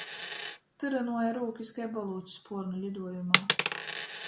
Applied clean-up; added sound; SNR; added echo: none; Coin (dropping); -1 dB; none.